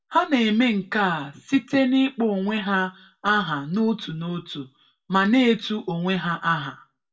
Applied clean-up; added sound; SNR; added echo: none; none; none; reverberation time 0.2 s.